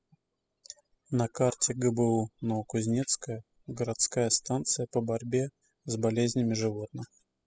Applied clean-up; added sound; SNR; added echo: classical method spectral subtraction.